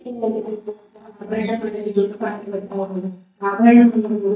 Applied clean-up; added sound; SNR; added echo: neural mask model DeepFilterNet 3.